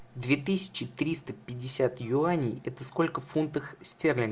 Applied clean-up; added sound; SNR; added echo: none; none; none; none.